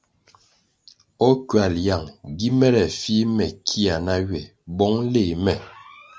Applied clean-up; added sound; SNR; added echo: none; none; none; none.